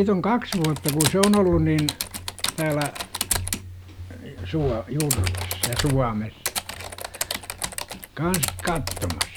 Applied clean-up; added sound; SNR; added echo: none; Typing; 6 dB; none.